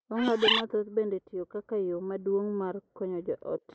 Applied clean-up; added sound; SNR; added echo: neural mask model Resemble Enhance denoiser.